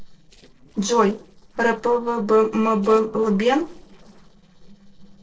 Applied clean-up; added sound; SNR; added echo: neural separator model SepFormer DNS4.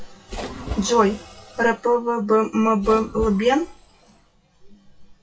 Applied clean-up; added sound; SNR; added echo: classical method WPE with log-MMSE.